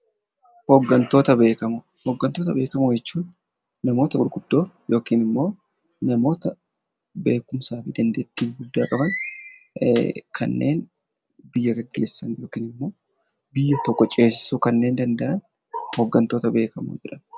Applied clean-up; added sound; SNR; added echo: none; Snare drum; 18 dB; none.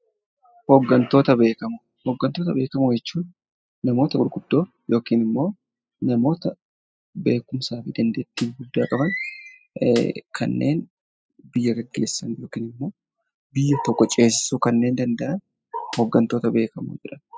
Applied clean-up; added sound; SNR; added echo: classical method spectral subtraction.